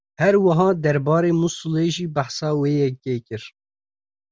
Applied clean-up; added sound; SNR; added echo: none; none; none; none.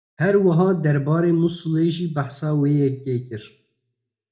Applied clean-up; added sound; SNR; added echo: none; none; none; reverberation time 0.4 s.